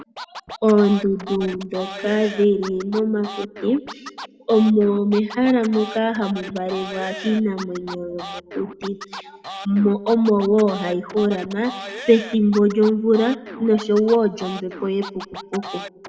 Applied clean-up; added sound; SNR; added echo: none; Scratching (performance technique); 15 dB; reverberation time 1.0 s.